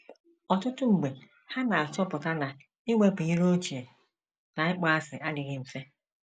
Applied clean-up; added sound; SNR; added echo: none; none; none; none.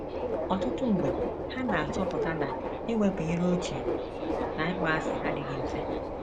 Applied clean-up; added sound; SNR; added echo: none; Subway, metro, underground; 0 dB; none.